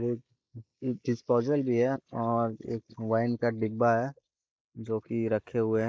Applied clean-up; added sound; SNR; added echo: neural mask model Resemble Enhance denoiser.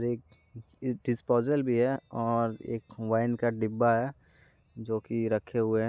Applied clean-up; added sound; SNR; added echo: none; none; none; none.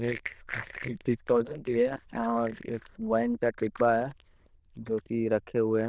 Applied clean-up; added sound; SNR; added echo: neural diffusion model UNIVERSE++.